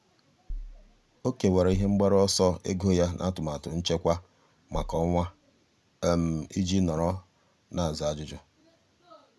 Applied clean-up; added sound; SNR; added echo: none; Bass drum; 12 dB; none.